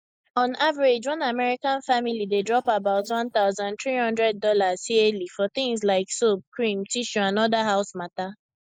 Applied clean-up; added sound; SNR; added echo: neural mask model Resemble Enhance denoiser.